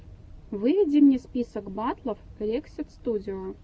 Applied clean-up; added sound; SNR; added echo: none; none; none; none.